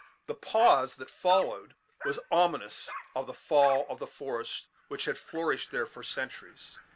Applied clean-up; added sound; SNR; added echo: none; Dog; 16 dB; none.